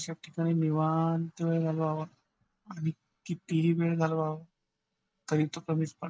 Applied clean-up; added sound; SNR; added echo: neural mask model Resemble Enhance denoiser.